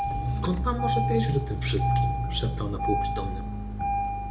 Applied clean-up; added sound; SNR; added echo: none; Engine starting; -4 dB; reverberation time 0.3 s.